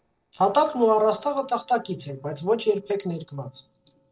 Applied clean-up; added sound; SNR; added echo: neural separator model SepFormer DNS4.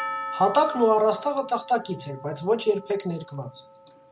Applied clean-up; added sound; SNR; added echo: none; Percussion; 12 dB; none.